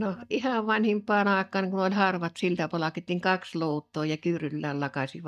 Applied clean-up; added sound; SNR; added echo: neural mask model DeepFilterNet 3.